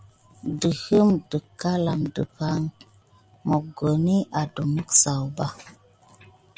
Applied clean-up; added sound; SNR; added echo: none; none; none; none.